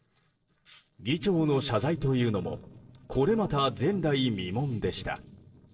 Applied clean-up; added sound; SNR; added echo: neural separator model SepFormer DNS4.